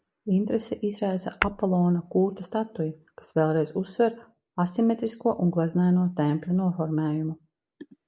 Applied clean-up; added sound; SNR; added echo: neural mask model Resemble Enhance denoiser.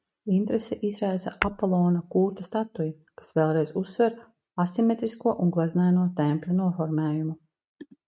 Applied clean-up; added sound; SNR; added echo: neural mask model RNNoise.